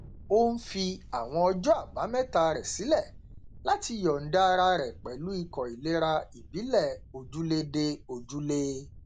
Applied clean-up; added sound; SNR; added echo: none; Thunder; 18 dB; none.